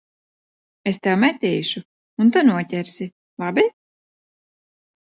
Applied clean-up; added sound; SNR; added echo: none; none; none; none.